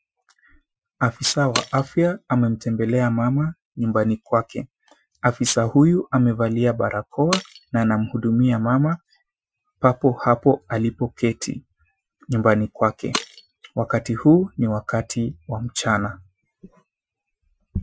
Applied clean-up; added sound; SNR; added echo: classical method Wiener filter.